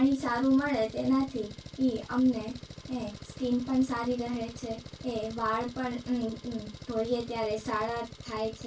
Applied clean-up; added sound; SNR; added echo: none; Engine; 15 dB; reverberation time 0.2 s.